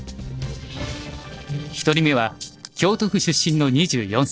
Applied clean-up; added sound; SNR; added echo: neural separator model SepFormer DNS4.